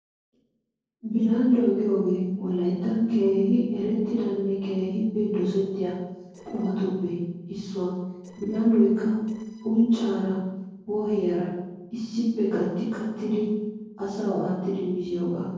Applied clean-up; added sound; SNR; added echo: neural separator model SepFormer DNS4.